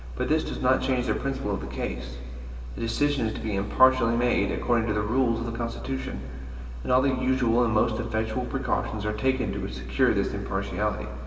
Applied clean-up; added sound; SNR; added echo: none; none; none; reverberation time 2.3 s.